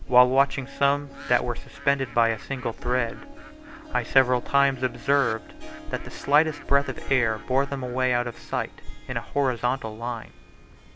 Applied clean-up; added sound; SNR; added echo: none; Bird + Harp; 19 dB; none.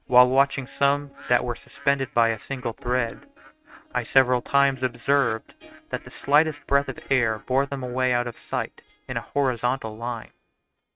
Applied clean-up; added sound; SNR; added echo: neural mask model RNNoise.